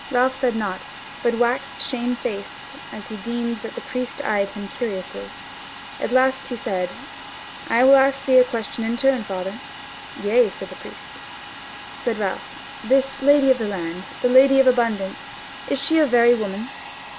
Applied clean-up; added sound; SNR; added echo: none; Domestic sounds, home sounds; 14 dB; none.